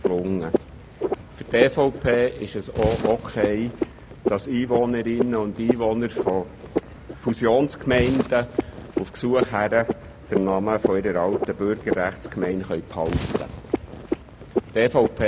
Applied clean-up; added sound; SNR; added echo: none; Frog; 5 dB; none.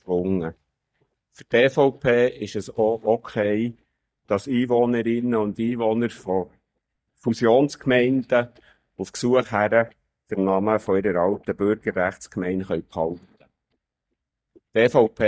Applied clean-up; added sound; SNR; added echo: neural mask model DeepFilterNet 3.